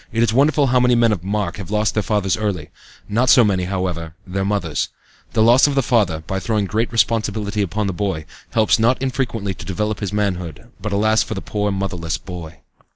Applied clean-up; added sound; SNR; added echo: none; none; none; none.